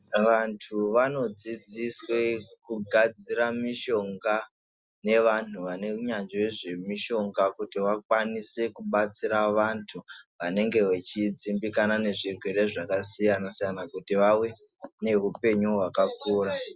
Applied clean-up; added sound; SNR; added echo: none; none; none; none.